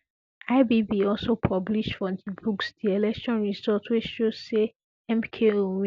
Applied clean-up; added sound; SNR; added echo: none; none; none; none.